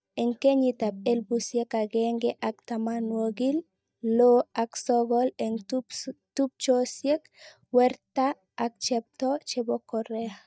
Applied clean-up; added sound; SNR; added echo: neural mask model DeepFilterNet 3.